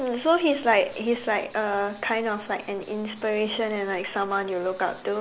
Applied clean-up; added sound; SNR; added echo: none; none; none; none.